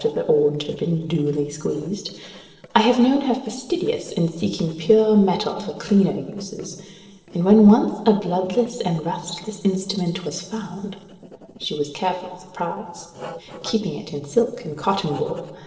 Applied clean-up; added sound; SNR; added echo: neural separator model SepFormer DNS4.